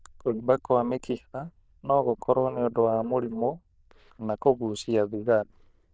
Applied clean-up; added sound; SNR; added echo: neural diffusion model UNIVERSE++.